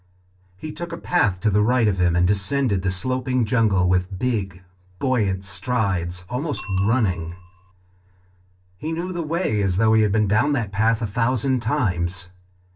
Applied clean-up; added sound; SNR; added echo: none; Bicycle bell; 16 dB; reverberation time 0.2 s.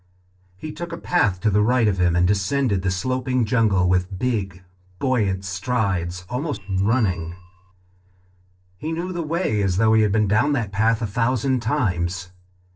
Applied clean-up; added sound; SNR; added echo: neural separator model SepFormer DNS4.